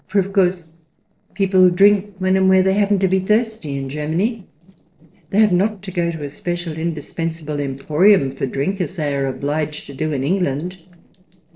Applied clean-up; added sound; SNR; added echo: neural separator model SepFormer DNS4.